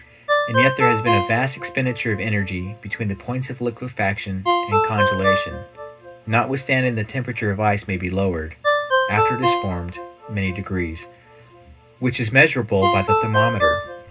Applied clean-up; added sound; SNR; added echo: none; Ringtone; 1 dB; reverberation time 0.2 s.